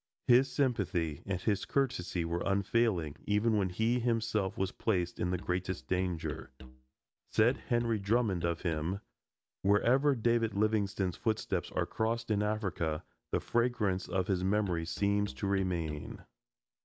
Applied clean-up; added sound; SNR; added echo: none; Musical instrument; 19 dB; none.